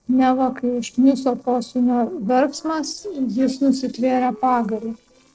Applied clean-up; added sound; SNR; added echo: neural separator model SepFormer DNS4.